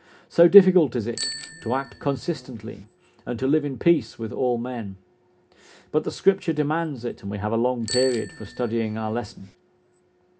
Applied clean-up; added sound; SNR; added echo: none; Bicycle bell; 17 dB; reverberation time 0.3 s.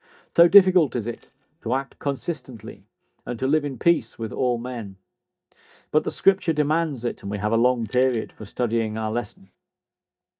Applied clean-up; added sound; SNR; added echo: neural mask model DeepFilterNet 3.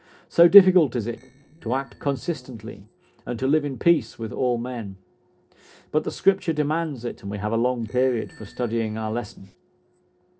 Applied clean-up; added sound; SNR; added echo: neural separator model SepFormer DNS4.